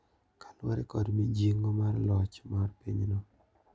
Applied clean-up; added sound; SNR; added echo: none; none; none; none.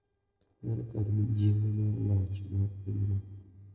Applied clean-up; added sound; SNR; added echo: neural separator model SepFormer DNS4.